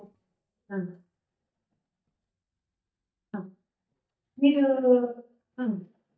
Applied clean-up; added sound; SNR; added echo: neural mask model DeepFilterNet 3.